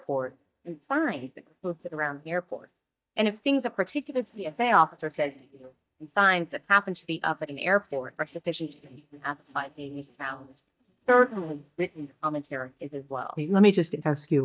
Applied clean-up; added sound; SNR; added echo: neural mask model DeepFilterNet 3.